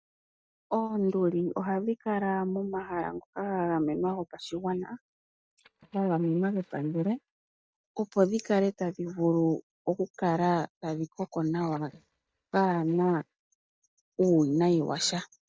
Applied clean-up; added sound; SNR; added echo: neural mask model DeepFilterNet 3.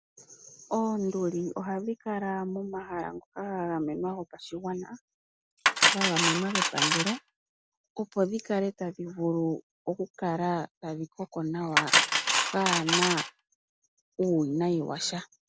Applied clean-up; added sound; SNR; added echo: none; Cutlery, silverware; -2 dB; none.